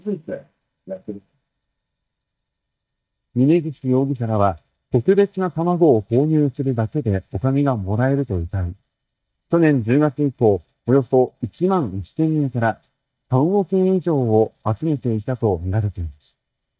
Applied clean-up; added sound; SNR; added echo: neural mask model DeepFilterNet 3.